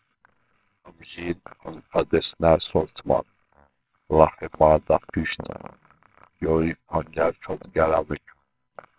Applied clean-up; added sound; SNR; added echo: neural separator model SepFormer WHAMR!.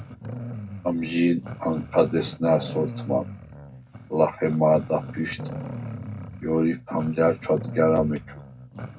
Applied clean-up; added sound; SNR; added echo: none; Growling; 11 dB; reverberation time 0.4 s.